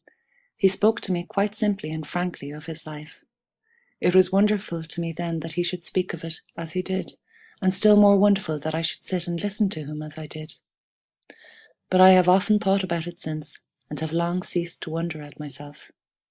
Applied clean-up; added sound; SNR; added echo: neural mask model Resemble Enhance denoiser.